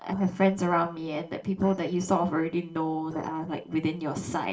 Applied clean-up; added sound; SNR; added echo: neural separator model SepFormer DNS4.